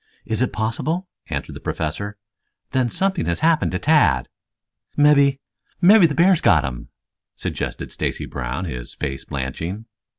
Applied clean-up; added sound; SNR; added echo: none; none; none; none.